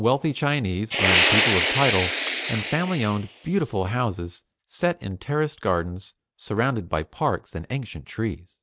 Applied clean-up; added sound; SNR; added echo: none; Fire; -3 dB; none.